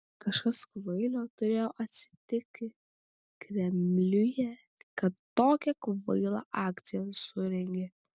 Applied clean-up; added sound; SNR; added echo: none; none; none; none.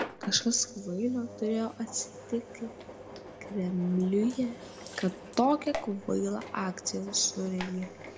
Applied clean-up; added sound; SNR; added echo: none; Engine; 12 dB; reverberation time 1.9 s.